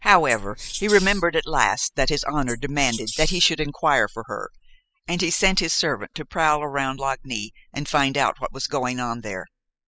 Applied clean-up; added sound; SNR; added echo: classical method spectral subtraction.